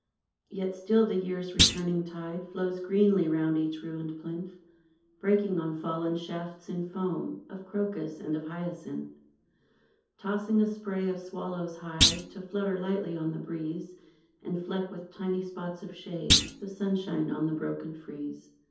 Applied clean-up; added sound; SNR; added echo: none; Thump, thud; -3 dB; reverberation time 0.6 s.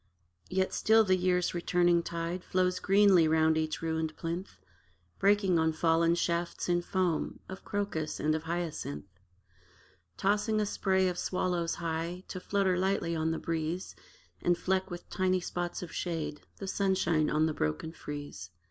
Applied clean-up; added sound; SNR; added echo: none; none; none; none.